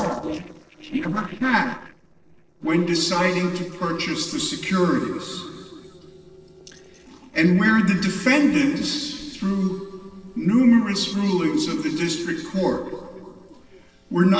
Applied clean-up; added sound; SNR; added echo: neural separator model SepFormer DNS4.